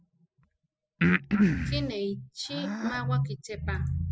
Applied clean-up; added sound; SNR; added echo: classical method spectral subtraction.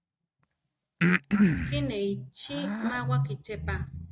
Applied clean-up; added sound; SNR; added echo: neural mask model RNNoise.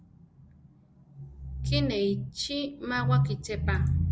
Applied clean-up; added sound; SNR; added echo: none; none; none; none.